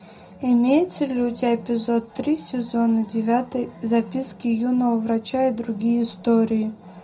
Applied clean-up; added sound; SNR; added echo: none; none; none; reverberation time 0.4 s.